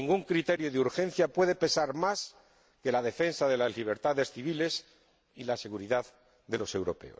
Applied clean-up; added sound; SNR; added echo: none; none; none; none.